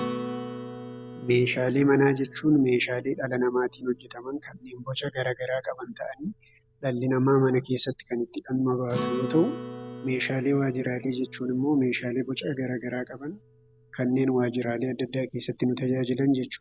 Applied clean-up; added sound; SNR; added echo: none; Acoustic guitar; 14 dB; none.